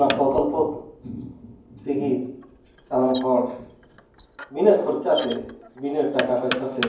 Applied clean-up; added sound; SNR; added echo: none; Knock; 13 dB; reverberation time 0.9 s.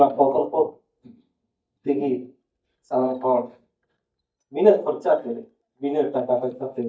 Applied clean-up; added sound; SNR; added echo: neural mask model DeepFilterNet 3.